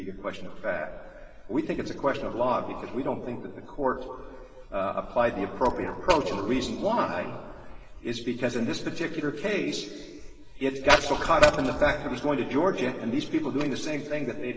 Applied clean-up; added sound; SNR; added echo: none; none; none; reverberation time 2.1 s.